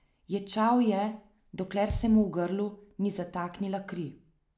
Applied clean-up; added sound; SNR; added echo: none; Bass drum; 13 dB; none.